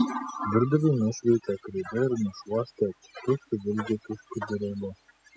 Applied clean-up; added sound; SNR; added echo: classical method spectral subtraction.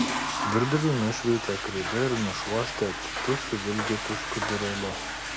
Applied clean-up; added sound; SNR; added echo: none; Toilet flush / Water; 3 dB; none.